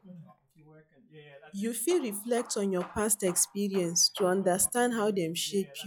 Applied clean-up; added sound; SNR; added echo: classical method log-MMSE.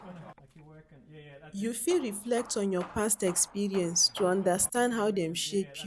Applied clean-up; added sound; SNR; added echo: none; Hammer / Wood; 18 dB; none.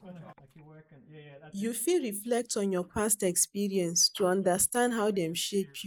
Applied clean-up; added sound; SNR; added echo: neural mask model Resemble Enhance denoiser.